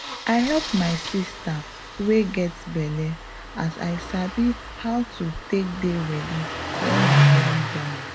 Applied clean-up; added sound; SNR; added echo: none; Engine starting; 1 dB; none.